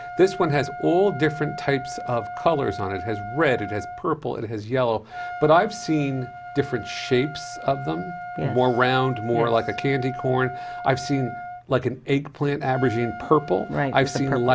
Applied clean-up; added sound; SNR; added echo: none; Trumpet; 12 dB; none.